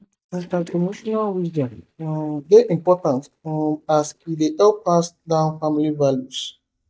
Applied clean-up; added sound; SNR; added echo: neural mask model DeepFilterNet 3.